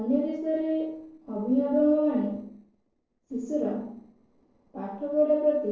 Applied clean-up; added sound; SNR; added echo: neural separator model SepFormer DNS4.